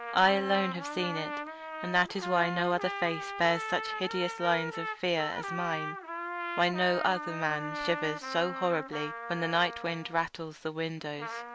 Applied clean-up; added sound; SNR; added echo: none; Trumpet; 7 dB; none.